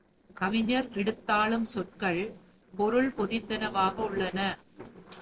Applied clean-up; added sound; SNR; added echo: neural separator model SepFormer DNS4.